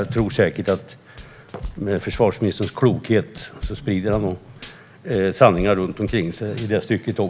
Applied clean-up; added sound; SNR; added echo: none; Tambourine / Drum / Drum kit; 17 dB; none.